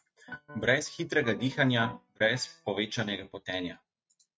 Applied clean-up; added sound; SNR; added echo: neural mask model RNNoise.